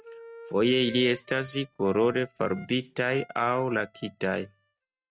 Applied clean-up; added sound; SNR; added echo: neural mask model RNNoise.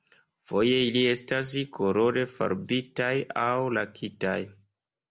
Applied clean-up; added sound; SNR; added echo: none; none; none; none.